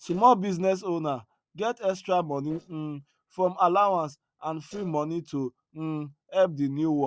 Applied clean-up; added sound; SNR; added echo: neural separator model SepFormer DNS4.